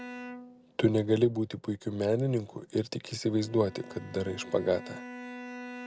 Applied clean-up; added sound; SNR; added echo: none; Bowed string instrument; 16 dB; none.